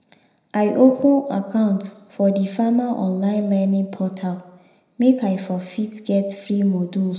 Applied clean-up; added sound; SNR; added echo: none; none; none; reverberation time 0.8 s.